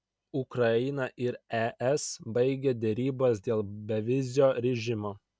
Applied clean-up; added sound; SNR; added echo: none; none; none; none.